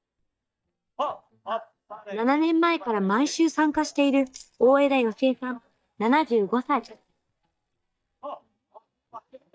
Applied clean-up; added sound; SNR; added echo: neural mask model DeepFilterNet 3.